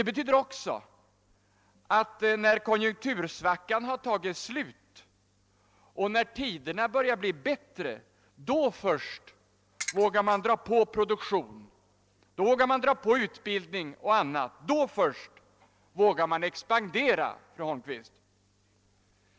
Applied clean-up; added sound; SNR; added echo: neural separator model SepFormer DNS4.